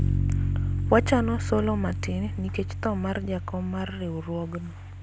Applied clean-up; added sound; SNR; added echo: none; Bass guitar; 0 dB; none.